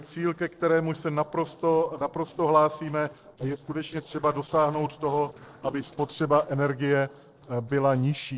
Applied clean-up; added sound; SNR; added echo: neural separator model SepFormer DNS4.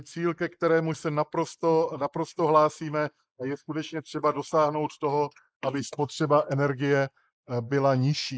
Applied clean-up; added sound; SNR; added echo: neural mask model Resemble Enhance denoiser.